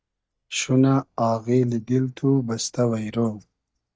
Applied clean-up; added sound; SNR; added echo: neural mask model DeepFilterNet 3.